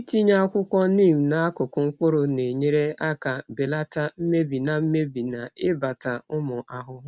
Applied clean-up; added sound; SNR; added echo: none; none; none; none.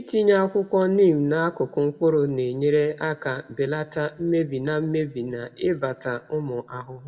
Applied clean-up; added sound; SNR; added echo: none; none; none; reverberation time 1.1 s.